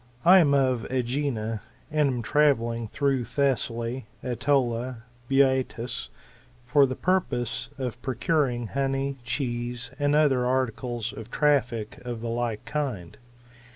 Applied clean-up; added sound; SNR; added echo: none; none; none; none.